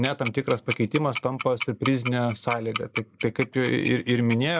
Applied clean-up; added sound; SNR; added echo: neural mask model Resemble Enhance denoiser.